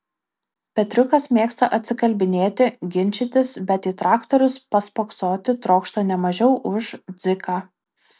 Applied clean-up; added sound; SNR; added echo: none; none; none; none.